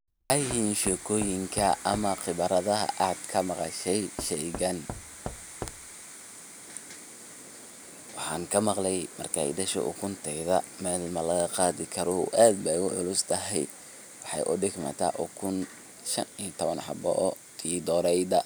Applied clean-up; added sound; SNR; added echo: none; Knock / Wood; 13 dB; none.